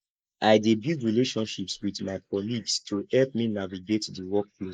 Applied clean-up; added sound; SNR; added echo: neural mask model Resemble Enhance denoiser.